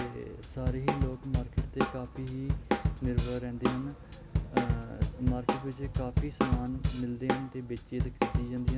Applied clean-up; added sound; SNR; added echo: none; Drum kit; -4 dB; none.